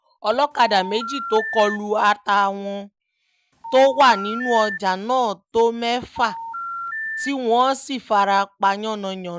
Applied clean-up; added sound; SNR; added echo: none; Telephone; 10 dB; none.